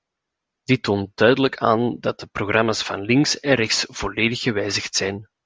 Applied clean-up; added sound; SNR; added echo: none; none; none; none.